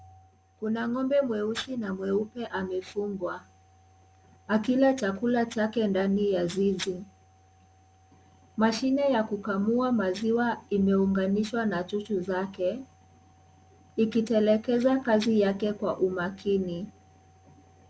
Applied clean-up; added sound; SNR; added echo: none; none; none; none.